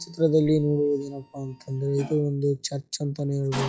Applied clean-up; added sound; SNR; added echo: classical method log-MMSE.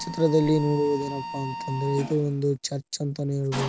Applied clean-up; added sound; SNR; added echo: none; Mechanisms; 11 dB; none.